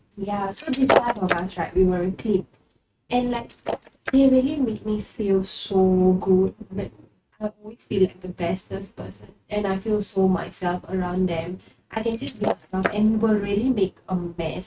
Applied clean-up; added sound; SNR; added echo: neural mask model RNNoise.